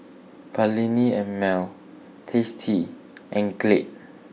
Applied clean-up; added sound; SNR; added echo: none; none; none; none.